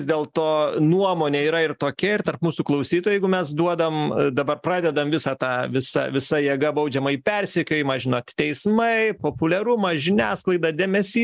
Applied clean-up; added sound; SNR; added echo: none; none; none; none.